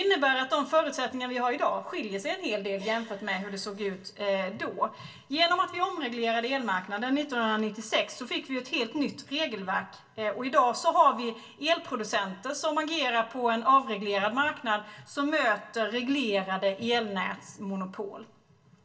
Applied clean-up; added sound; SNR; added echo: none; none; none; reverberation time 0.2 s.